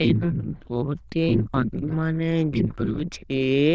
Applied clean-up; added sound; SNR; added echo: neural diffusion model UNIVERSE++.